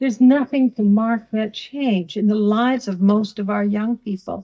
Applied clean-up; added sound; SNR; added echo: neural mask model DeepFilterNet 3.